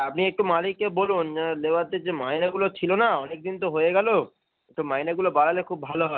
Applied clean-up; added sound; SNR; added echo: none; none; none; none.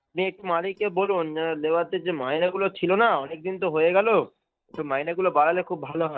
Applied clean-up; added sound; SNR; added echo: neural mask model DeepFilterNet 3.